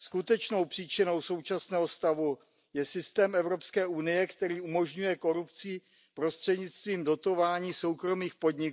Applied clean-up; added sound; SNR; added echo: none; none; none; none.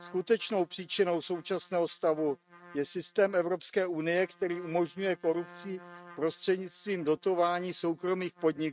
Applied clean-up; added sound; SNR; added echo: neural mask model RNNoise.